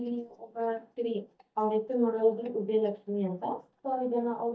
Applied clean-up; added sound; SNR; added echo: neural mask model DeepFilterNet 3.